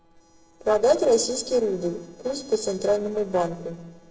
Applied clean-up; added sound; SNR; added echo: neural separator model SepFormer DNS4.